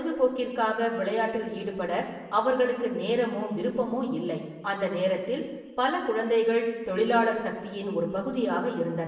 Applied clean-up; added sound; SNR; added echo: none; none; none; reverberation time 1.0 s.